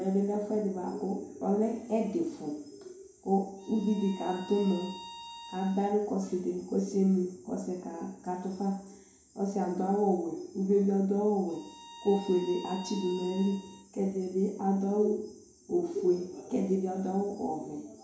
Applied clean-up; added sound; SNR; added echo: none; Bowed string instrument; 17 dB; reverberation time 0.5 s.